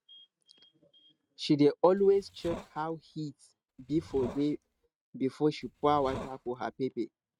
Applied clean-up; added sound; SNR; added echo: neural mask model RNNoise.